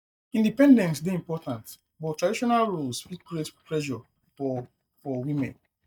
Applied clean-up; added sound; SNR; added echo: neural mask model DeepFilterNet 3.